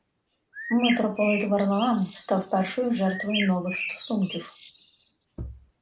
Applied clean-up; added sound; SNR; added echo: none; Bird; 9 dB; none.